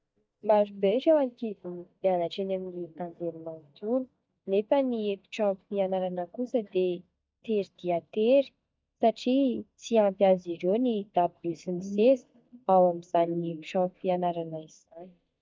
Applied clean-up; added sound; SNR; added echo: neural mask model DeepFilterNet 3.